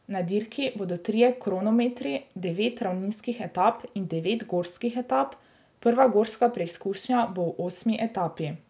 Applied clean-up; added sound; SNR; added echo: none; none; none; none.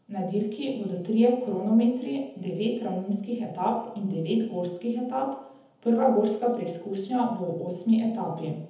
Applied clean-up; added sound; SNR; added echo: none; none; none; reverberation time 1.0 s.